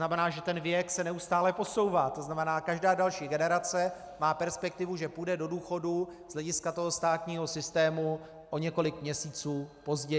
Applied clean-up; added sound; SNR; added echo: none; none; none; none.